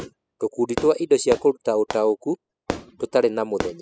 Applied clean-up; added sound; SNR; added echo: classical method spectral subtraction.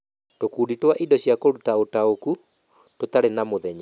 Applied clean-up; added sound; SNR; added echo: none; none; none; none.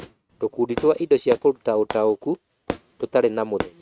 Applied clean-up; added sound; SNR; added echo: neural mask model RNNoise.